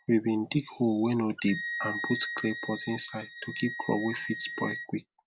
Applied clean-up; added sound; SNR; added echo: none; Wind instrument, woodwind instrument; 9 dB; none.